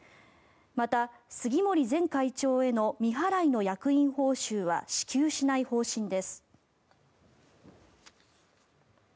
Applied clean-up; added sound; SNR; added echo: none; none; none; none.